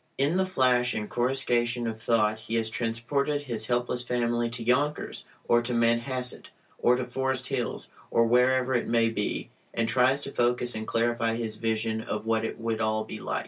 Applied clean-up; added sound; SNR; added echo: none; none; none; none.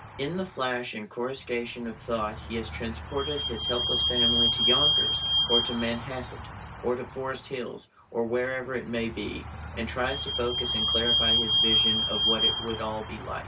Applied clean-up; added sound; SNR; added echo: none; Squeak / Vehicle; -3 dB; none.